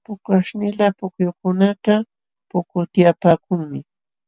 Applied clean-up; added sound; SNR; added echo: none; none; none; none.